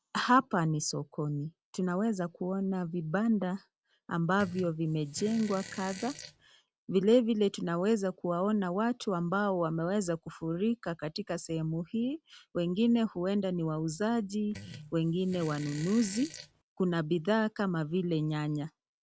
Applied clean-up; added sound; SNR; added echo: none; Fart; 16 dB; none.